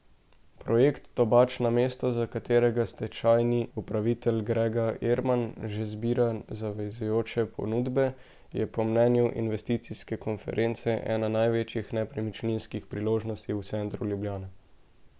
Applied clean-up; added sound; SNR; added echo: none; none; none; none.